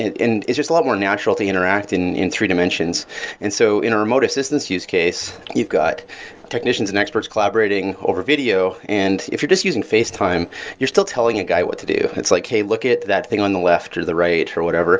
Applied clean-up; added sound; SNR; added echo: neural separator model SepFormer DNS4.